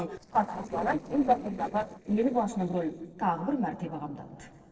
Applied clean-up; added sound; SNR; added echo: neural separator model SepFormer DNS4.